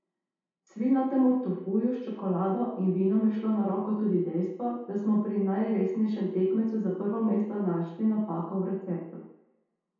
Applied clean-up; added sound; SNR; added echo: none; none; none; reverberation time 0.8 s.